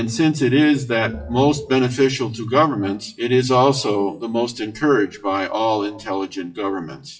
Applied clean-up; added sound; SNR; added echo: classical method WPE with log-MMSE.